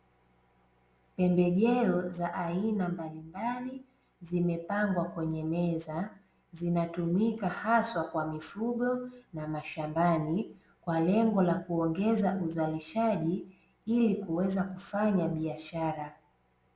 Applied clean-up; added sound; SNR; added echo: none; none; none; none.